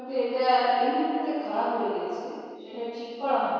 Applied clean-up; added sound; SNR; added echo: none; none; none; reverberation time 2.2 s.